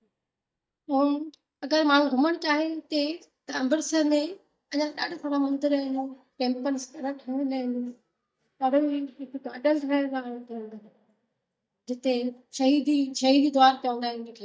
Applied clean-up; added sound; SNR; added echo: neural mask model DeepFilterNet 3.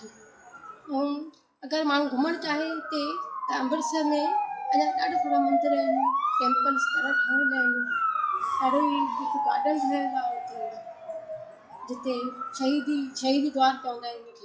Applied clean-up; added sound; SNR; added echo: classical method WPE with log-MMSE.